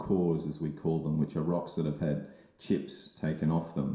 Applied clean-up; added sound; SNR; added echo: none; none; none; reverberation time 0.7 s.